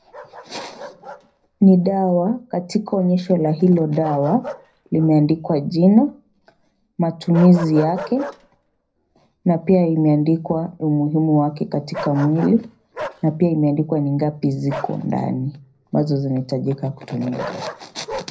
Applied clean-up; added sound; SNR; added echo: none; Bark; 17 dB; reverberation time 0.4 s.